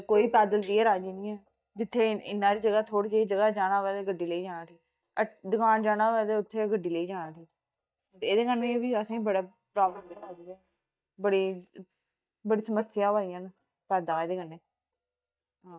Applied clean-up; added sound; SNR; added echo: neural mask model DeepFilterNet 3.